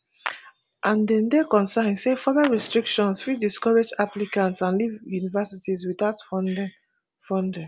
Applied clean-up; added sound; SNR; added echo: none; Clapping; 17 dB; none.